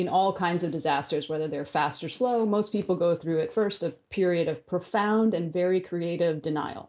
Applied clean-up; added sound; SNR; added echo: none; none; none; none.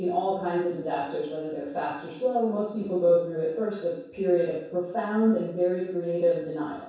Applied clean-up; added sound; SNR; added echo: none; none; none; reverberation time 0.7 s.